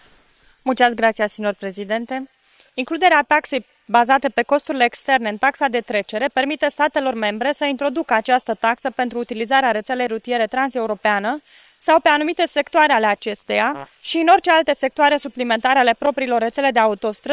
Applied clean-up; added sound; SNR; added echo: neural separator model SepFormer WHAM!.